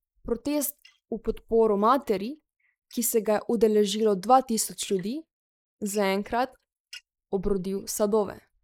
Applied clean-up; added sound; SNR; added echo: neural mask model Resemble Enhance denoiser.